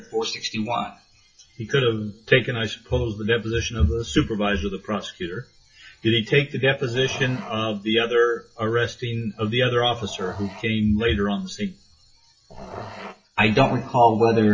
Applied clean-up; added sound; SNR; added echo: classical method WPE with log-MMSE.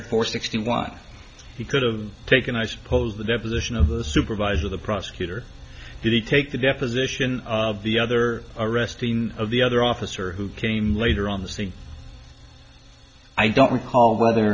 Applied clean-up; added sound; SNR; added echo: none; none; none; none.